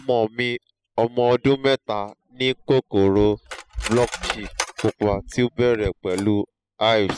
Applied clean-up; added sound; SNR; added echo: classical method spectral subtraction.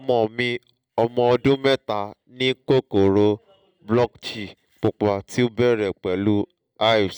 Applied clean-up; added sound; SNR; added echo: none; none; none; none.